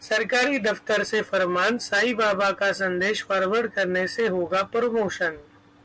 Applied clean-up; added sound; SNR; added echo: none; none; none; none.